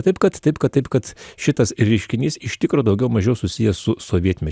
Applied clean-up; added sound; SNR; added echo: none; none; none; none.